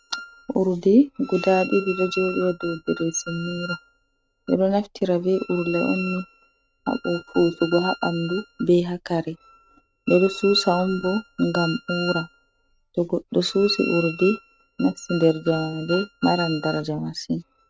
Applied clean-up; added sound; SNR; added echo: neural mask model RNNoise.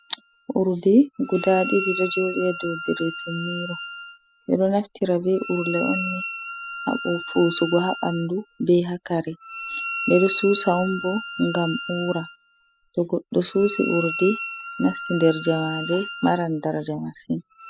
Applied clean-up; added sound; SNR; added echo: classical method spectral subtraction.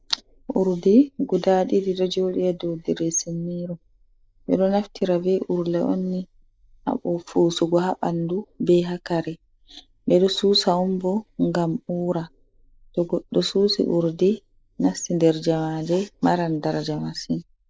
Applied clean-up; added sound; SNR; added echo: neural mask model Resemble Enhance denoiser.